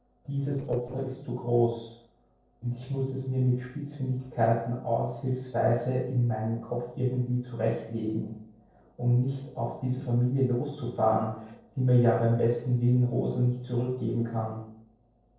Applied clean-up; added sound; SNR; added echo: neural separator model SepFormer DNS4.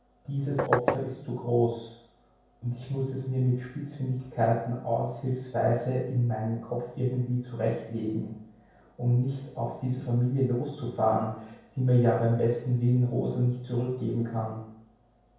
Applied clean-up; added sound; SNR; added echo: none; Knock; -3 dB; reverberation time 0.7 s.